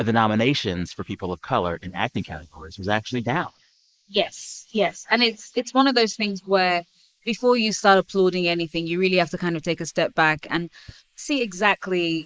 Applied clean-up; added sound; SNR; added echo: neural mask model Resemble Enhance denoiser.